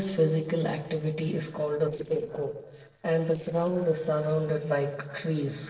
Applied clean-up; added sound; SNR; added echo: neural separator model SepFormer DNS4.